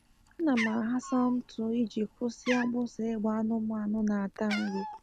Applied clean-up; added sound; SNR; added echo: none; Cat; 12 dB; none.